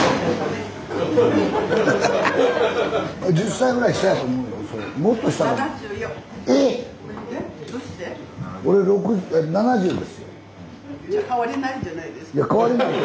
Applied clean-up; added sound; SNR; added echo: none; none; none; none.